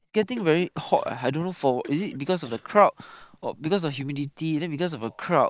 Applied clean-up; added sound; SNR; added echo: neural mask model DeepFilterNet 3.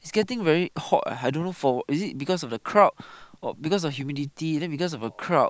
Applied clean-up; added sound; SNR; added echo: none; none; none; none.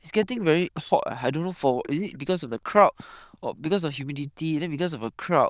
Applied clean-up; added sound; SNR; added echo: neural diffusion model UNIVERSE++.